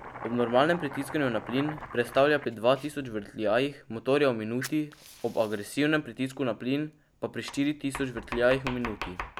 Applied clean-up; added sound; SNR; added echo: none; Domestic sounds, home sounds; 14 dB; none.